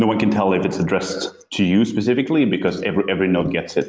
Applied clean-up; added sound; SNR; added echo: none; none; none; none.